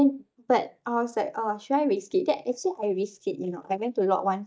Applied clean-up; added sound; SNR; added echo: neural mask model DeepFilterNet 3.